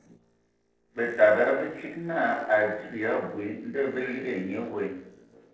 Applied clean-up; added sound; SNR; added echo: neural separator model SepFormer DNS4.